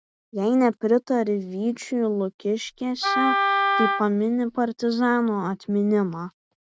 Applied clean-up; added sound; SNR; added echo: none; Wind instrument, woodwind instrument; 1 dB; none.